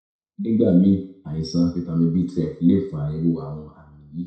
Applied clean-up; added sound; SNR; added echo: none; none; none; reverberation time 0.6 s.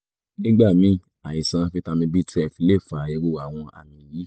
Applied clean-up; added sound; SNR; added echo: none; none; none; none.